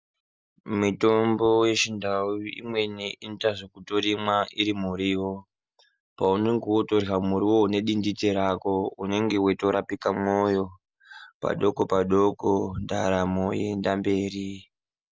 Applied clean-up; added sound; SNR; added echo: none; none; none; none.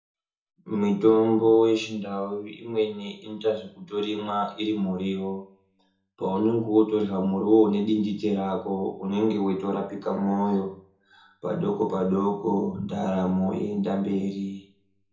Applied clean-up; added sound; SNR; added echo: none; none; none; reverberation time 0.6 s.